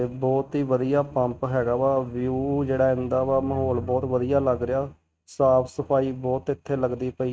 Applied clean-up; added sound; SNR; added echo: neural mask model RNNoise.